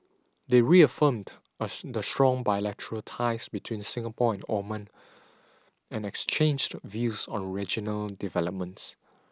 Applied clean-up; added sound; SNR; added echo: none; none; none; none.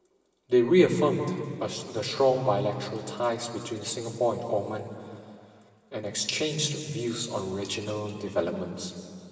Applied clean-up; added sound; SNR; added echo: none; none; none; reverberation time 2.6 s.